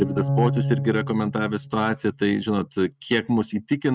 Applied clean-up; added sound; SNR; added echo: neural mask model RNNoise.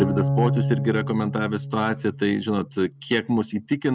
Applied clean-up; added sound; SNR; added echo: none; Bowed string instrument; 4 dB; none.